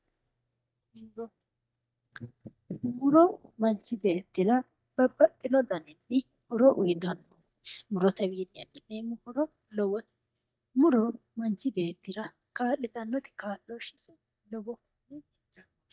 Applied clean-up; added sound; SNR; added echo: neural mask model DeepFilterNet 3.